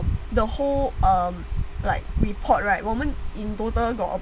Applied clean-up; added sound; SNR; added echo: none; none; none; none.